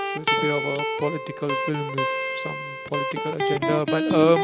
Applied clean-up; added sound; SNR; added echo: none; Electric guitar; 0 dB; none.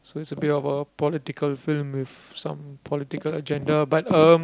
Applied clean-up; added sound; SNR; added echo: none; none; none; none.